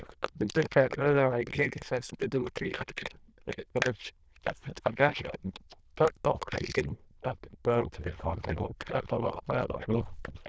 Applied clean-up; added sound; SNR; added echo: neural diffusion model UNIVERSE++.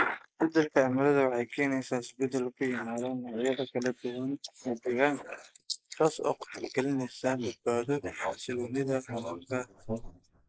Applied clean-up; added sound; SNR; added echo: neural mask model Resemble Enhance denoiser.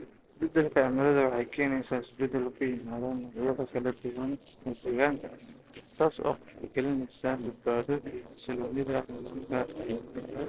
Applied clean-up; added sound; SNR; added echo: neural separator model SepFormer DNS4.